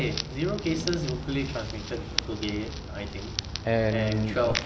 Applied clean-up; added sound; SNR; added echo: none; Crackle; 9 dB; none.